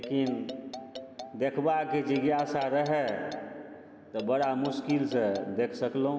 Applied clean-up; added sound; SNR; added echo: none; Marimba, xylophone; 15 dB; none.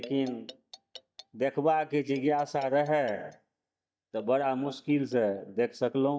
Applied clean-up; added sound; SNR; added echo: neural mask model DeepFilterNet 3.